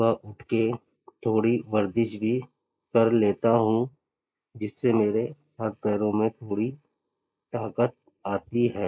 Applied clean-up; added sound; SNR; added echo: neural mask model Resemble Enhance denoiser.